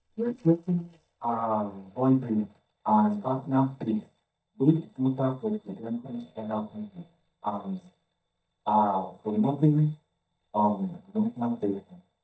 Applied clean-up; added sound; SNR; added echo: neural mask model DeepFilterNet 3.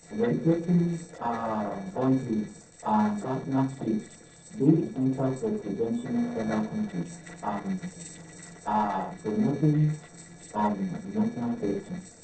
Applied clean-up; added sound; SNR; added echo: neural separator model SepFormer DNS4.